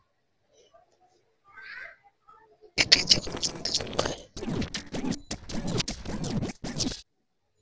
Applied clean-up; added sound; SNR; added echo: neural separator model SepFormer DNS4.